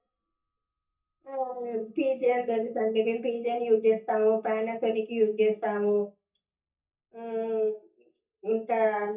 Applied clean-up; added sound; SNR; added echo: neural mask model DeepFilterNet 3.